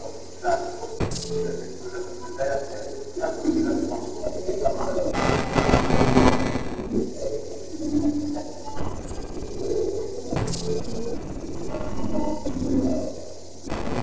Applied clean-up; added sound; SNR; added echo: neural separator model SepFormer DNS4.